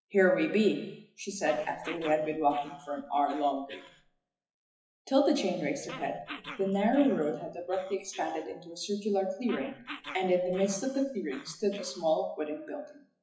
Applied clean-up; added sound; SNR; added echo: classical method WPE with log-MMSE.